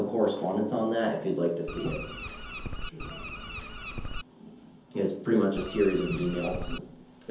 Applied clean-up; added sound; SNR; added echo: none; Bird; 7 dB; reverberation time 0.5 s.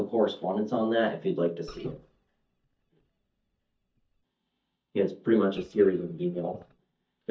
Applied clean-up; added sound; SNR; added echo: neural mask model DeepFilterNet 3.